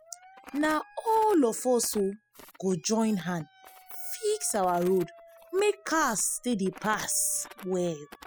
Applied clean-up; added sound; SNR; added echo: classical method spectral subtraction.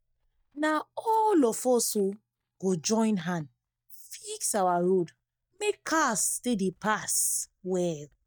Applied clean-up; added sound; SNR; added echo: neural mask model DeepFilterNet 3.